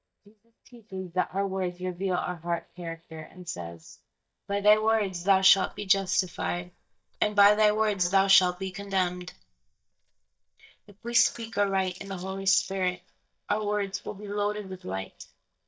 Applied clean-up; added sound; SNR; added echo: neural mask model DeepFilterNet 3.